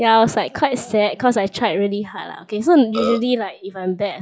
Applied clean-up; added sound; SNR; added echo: classical method log-MMSE.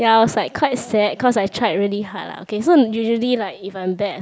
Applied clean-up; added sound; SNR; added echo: none; none; none; none.